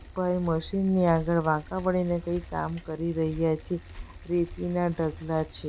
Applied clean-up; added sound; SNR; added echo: none; Bicycle; 16 dB; none.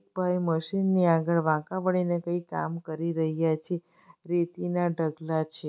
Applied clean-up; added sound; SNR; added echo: none; none; none; none.